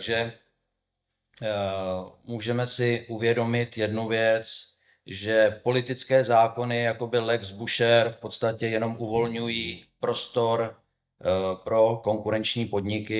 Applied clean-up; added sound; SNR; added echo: neural mask model DeepFilterNet 3.